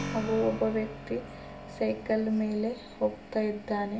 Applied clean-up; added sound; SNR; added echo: none; Keyboard (musical); 12 dB; reverberation time 0.4 s.